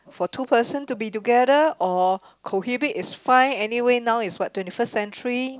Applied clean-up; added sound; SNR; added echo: none; none; none; none.